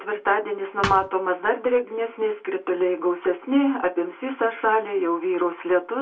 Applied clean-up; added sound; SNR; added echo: none; Thump, thud; 5 dB; reverberation time 0.1 s.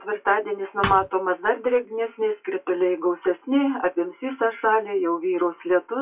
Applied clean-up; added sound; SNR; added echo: classical method WPE with log-MMSE.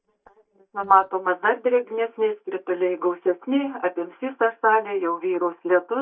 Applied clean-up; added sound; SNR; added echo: neural mask model DeepFilterNet 3.